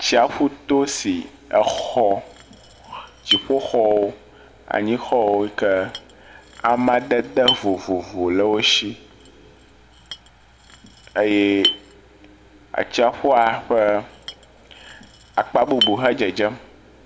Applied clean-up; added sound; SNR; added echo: none; Chink, clink; 11 dB; reverberation time 1.0 s.